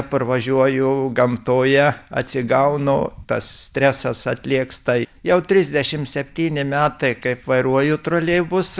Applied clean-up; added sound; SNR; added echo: none; none; none; none.